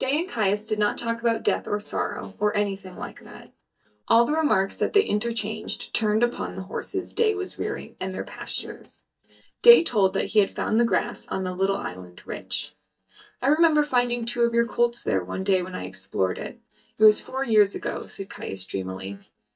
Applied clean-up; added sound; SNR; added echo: neural mask model DeepFilterNet 3.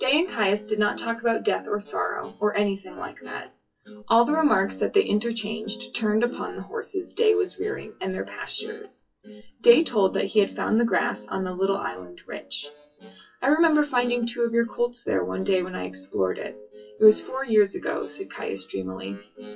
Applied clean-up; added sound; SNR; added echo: classical method WPE with log-MMSE.